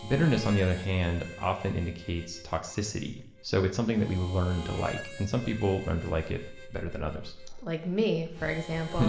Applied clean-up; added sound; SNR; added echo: none; Harmonica; 17 dB; reverberation time 0.7 s.